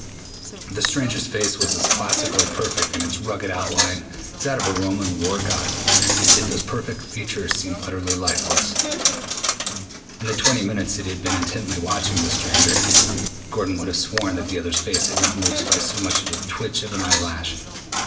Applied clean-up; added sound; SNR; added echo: none; Coin (dropping); -3 dB; reverberation time 0.8 s.